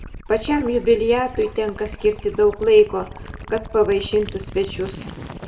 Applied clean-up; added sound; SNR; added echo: none; Gurgling / Liquid; 14 dB; reverberation time 1.0 s.